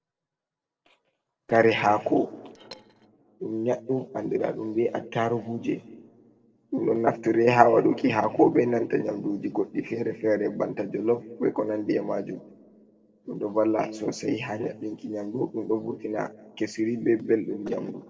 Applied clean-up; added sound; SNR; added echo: neural separator model SepFormer DNS4.